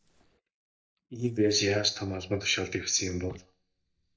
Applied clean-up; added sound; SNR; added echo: neural mask model DeepFilterNet 3.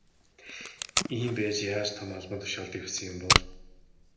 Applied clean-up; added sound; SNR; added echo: none; Packing tape, duct tape; -2 dB; reverberation time 0.8 s.